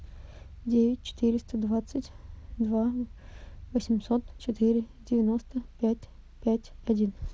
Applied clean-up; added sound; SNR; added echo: none; none; none; none.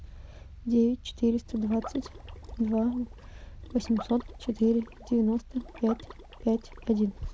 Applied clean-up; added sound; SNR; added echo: none; Liquid; 19 dB; none.